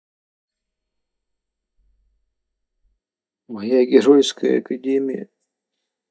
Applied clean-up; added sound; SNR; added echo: neural mask model DeepFilterNet 3.